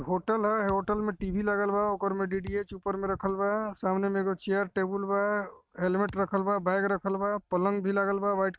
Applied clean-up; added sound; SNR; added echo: neural mask model RNNoise.